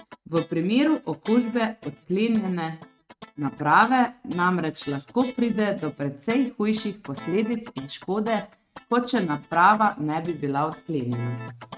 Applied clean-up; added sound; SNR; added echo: neural mask model RNNoise.